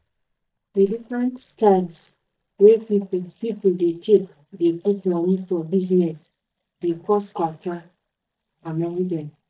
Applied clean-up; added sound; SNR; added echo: neural mask model DeepFilterNet 3.